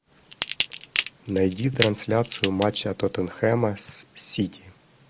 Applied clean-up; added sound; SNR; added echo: none; Crackle / Crushing; 6 dB; none.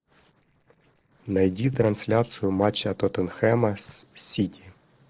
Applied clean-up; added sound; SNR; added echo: neural separator model SepFormer DNS4.